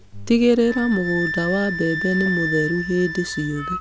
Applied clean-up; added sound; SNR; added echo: none; Wind instrument, woodwind instrument; 7 dB; none.